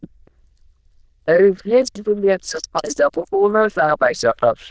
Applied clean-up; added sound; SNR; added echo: neural diffusion model UNIVERSE++.